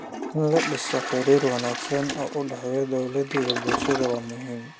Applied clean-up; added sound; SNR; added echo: none; Toilet flush; 6 dB; none.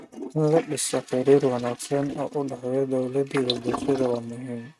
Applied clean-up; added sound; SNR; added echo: neural mask model RNNoise.